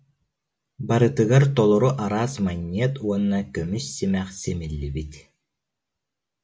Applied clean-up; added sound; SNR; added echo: none; none; none; none.